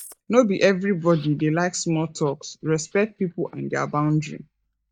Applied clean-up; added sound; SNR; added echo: neural mask model DeepFilterNet 3.